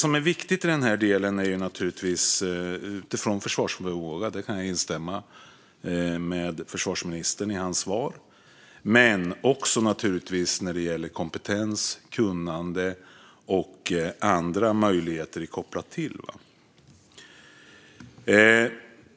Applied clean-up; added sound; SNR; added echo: none; none; none; none.